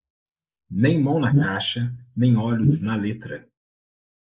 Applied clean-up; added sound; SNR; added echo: neural mask model Resemble Enhance denoiser.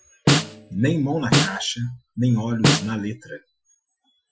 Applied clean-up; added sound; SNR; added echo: classical method Wiener filter.